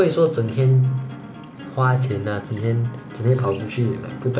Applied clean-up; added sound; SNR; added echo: none; Acoustic guitar; 18 dB; none.